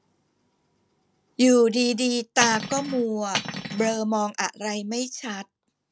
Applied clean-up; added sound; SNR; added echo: none; Cutlery, silverware; 6 dB; none.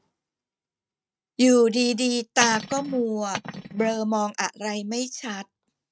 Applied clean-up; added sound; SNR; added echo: neural mask model RNNoise.